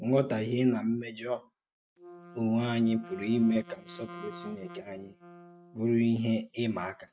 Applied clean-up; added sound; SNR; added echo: neural mask model RNNoise.